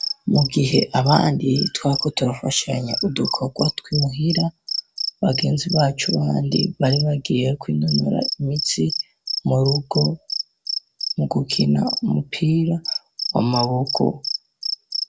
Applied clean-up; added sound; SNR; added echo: none; Cricket; 8 dB; none.